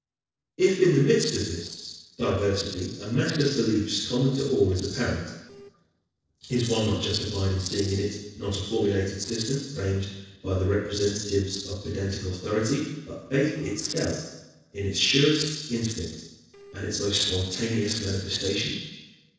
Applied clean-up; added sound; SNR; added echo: neural separator model SepFormer DNS4.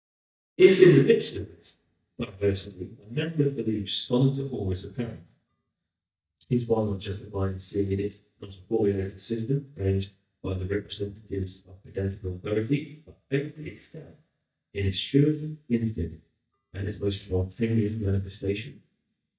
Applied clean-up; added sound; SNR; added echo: neural mask model DeepFilterNet 3.